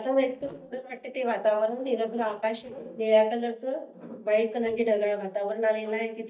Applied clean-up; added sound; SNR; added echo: neural mask model DeepFilterNet 3.